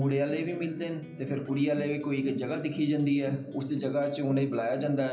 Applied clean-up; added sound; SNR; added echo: none; Acoustic guitar; 18 dB; reverberation time 0.5 s.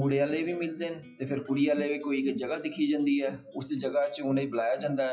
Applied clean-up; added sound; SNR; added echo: classical method WPE with log-MMSE.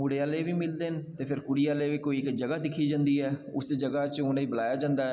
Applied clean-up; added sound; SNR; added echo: none; none; none; none.